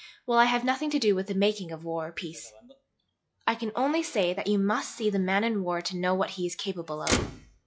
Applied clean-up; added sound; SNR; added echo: classical method log-MMSE.